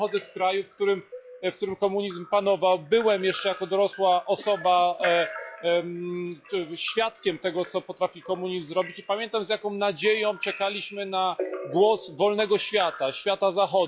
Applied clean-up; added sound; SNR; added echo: classical method log-MMSE.